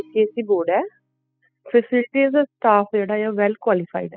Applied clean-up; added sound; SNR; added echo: classical method spectral subtraction.